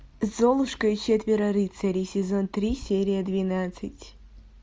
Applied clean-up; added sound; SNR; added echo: none; none; none; none.